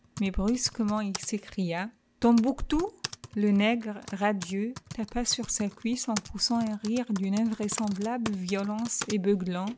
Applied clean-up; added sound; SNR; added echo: none; Typing; 16 dB; none.